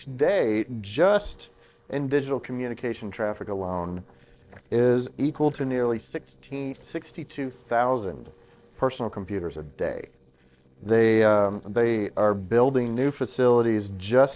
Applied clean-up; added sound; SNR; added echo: neural separator model SepFormer DNS4.